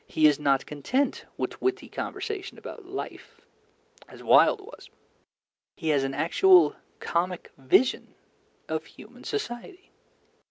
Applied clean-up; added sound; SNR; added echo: none; none; none; none.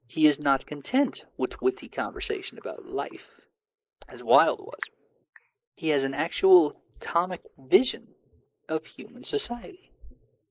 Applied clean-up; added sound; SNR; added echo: neural mask model Resemble Enhance denoiser.